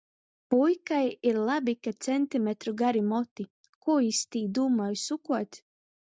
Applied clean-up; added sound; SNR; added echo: none; none; none; none.